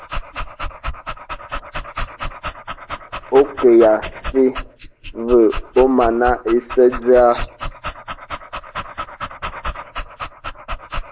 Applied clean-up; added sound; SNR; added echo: neural mask model Resemble Enhance denoiser.